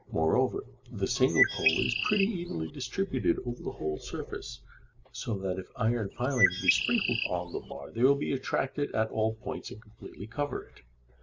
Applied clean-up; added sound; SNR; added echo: none; Bird; 0 dB; none.